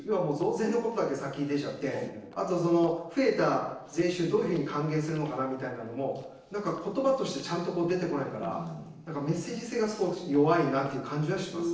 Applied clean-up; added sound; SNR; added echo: neural separator model SepFormer DNS4.